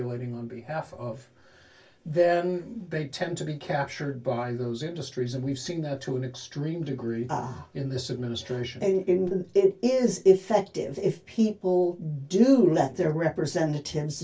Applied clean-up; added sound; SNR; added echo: none; none; none; reverberation time 0.2 s.